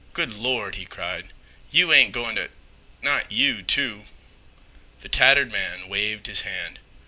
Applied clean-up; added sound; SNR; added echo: none; none; none; none.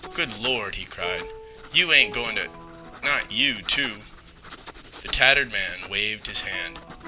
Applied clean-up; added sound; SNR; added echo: none; Acoustic guitar + Writing; 15 dB; none.